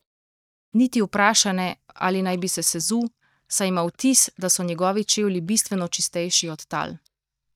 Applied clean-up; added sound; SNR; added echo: neural mask model DeepFilterNet 3.